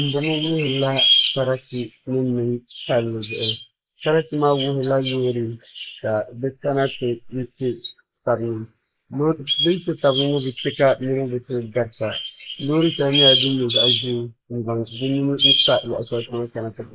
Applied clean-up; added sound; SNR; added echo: neural mask model Resemble Enhance denoiser.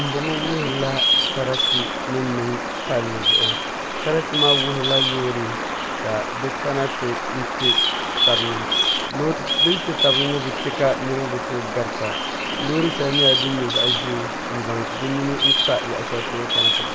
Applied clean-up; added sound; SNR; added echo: none; Bird vocalization, bird call, bird song; -3 dB; none.